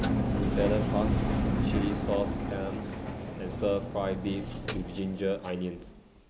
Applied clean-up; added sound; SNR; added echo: none; Engine; -2 dB; none.